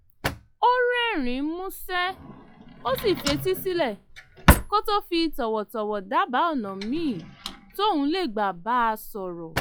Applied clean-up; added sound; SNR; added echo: classical method log-MMSE.